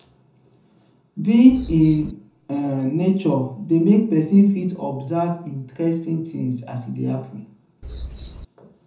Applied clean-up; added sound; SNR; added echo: none; Wild animals; 6 dB; reverberation time 0.5 s.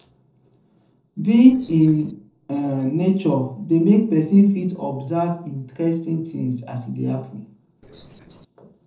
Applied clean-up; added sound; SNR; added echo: neural separator model SepFormer DNS4.